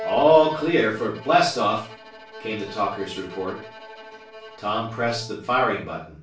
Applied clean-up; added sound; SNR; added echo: none; Bowed string instrument; 16 dB; reverberation time 0.3 s.